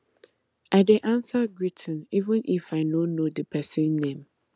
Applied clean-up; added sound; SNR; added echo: none; none; none; none.